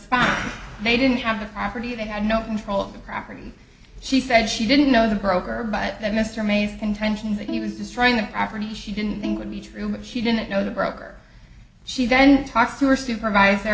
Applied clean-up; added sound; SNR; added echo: none; Bowed string instrument; 14 dB; none.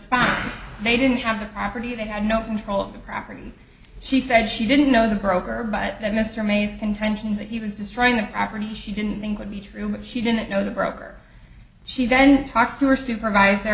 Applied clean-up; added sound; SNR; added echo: none; none; none; none.